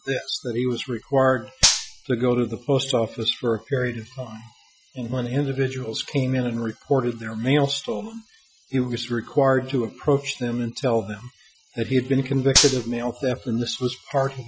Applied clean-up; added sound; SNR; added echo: classical method Wiener filter.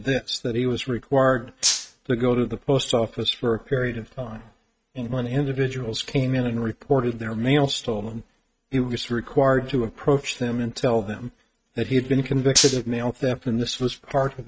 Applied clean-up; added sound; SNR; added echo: neural mask model RNNoise.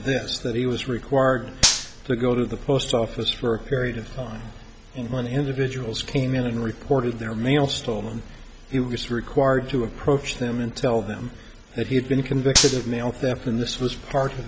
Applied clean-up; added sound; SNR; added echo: none; Gunshot, gunfire; 1 dB; none.